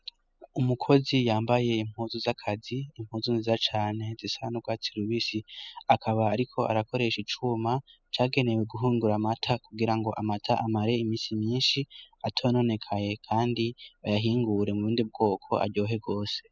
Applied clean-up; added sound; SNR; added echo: classical method spectral subtraction.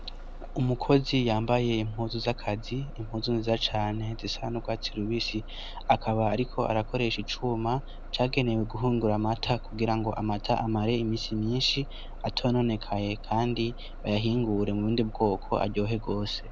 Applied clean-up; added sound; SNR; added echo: none; Bus; 11 dB; none.